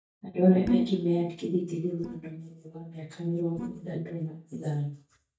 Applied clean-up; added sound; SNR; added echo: neural mask model DeepFilterNet 3.